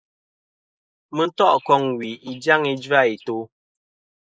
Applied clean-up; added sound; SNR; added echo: neural mask model Resemble Enhance denoiser.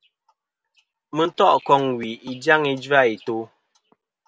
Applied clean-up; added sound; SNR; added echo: none; none; none; none.